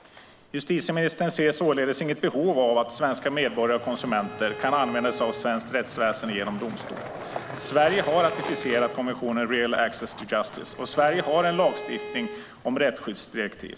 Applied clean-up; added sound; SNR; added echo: none; Bowed string instrument + Skateboard; 13 dB; none.